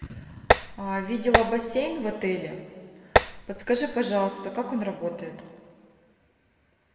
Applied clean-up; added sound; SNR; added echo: none; Tap; -4 dB; reverberation time 1.7 s.